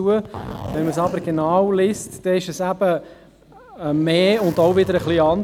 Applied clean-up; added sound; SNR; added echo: none; Zipper (clothing); 15 dB; none.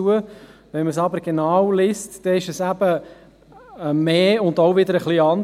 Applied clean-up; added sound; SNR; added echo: none; none; none; none.